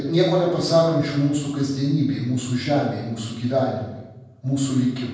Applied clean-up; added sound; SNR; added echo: none; none; none; reverberation time 1.2 s.